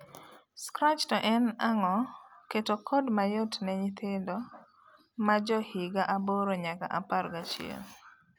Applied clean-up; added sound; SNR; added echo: none; none; none; none.